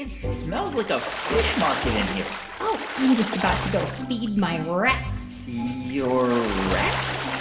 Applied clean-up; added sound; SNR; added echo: none; Water / Splash, splatter; 7 dB; reverberation time 1.8 s.